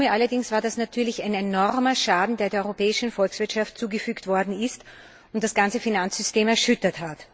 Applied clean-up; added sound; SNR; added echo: none; none; none; none.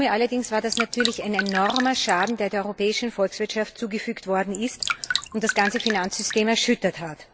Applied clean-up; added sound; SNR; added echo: none; Drip; 5 dB; none.